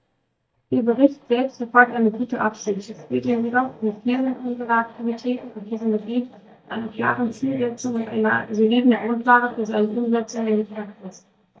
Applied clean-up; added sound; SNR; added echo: neural mask model DeepFilterNet 3.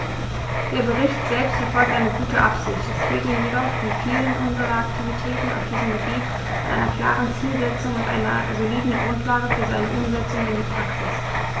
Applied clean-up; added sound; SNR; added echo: none; Writing; 4 dB; none.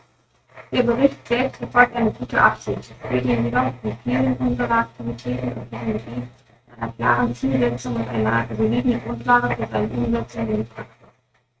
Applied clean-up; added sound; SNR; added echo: neural mask model RNNoise.